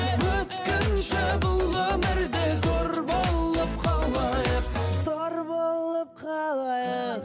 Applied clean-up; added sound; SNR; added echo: none; none; none; none.